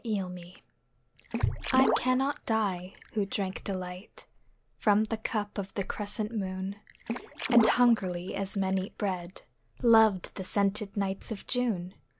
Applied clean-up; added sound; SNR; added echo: none; Water / Splash, splatter; 5 dB; none.